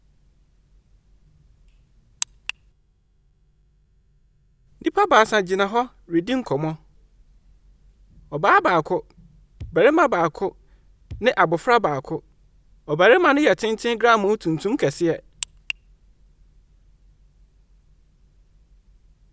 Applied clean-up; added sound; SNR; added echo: none; Bass drum; 16 dB; none.